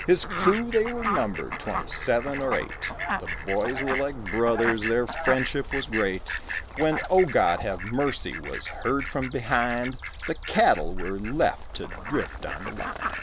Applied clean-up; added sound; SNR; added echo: none; Fowl; 6 dB; none.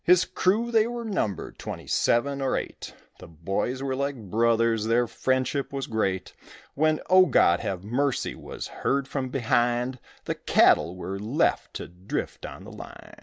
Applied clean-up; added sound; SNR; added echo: none; none; none; none.